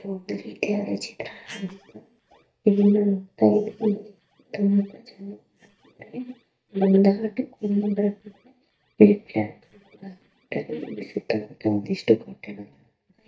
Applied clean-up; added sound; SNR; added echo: neural mask model DeepFilterNet 3.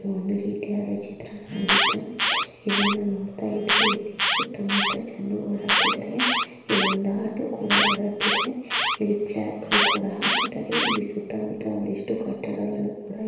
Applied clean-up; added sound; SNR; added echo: none; Alarm; -2 dB; reverberation time 1.0 s.